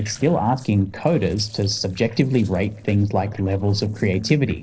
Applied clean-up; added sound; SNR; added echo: neural separator model SepFormer DNS4.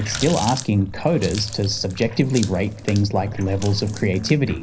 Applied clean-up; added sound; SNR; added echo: none; Water tap, faucet; 13 dB; reverberation time 0.5 s.